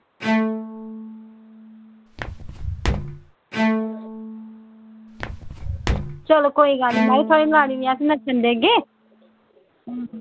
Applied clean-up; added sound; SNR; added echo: none; Walk, footsteps + Bowed string instrument; 5 dB; none.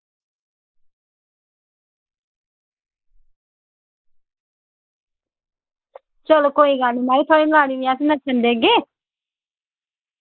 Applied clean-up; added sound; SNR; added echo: neural mask model Resemble Enhance denoiser.